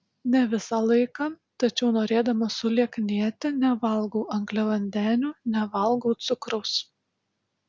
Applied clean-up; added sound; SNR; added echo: none; none; none; none.